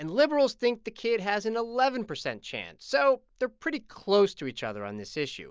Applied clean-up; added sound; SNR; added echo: none; none; none; none.